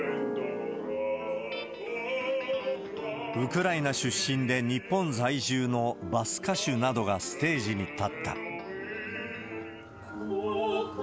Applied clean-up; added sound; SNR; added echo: none; Guitar; 18 dB; none.